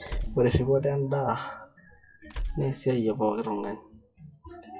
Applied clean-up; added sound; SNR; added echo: classical method WPE with log-MMSE.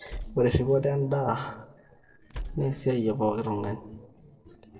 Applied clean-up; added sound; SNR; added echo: neural separator model SepFormer DNS4.